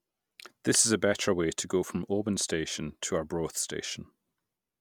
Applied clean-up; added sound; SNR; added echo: none; none; none; none.